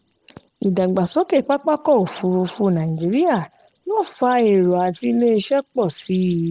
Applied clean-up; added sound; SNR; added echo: neural separator model SepFormer DNS4.